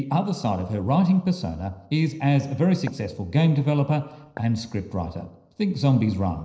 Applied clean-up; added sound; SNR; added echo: neural separator model SepFormer DNS4.